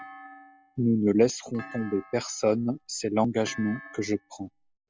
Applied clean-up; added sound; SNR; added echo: none; Thump, thud; 20 dB; none.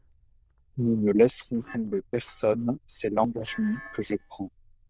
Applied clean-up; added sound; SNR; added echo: neural diffusion model UNIVERSE++.